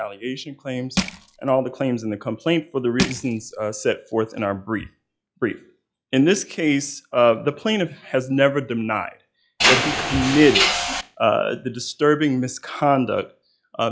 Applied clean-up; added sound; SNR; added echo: classical method log-MMSE.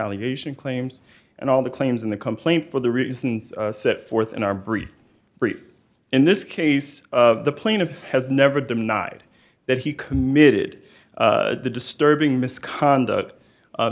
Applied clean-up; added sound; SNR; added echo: none; none; none; none.